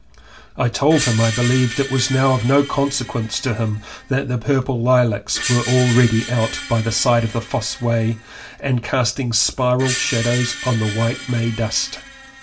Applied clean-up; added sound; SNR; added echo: none; Screech; 12 dB; reverberation time 0.2 s.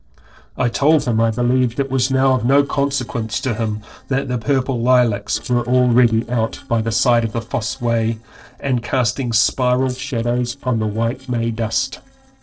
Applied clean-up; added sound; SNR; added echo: neural separator model SepFormer DNS4.